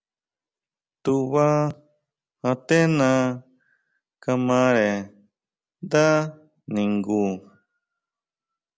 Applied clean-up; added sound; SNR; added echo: none; none; none; none.